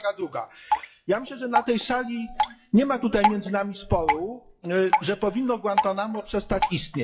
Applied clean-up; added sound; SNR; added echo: classical method WPE with log-MMSE.